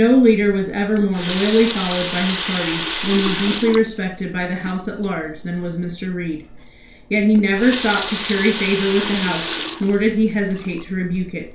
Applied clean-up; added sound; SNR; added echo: none; Water tap, faucet; 10 dB; reverberation time 0.3 s.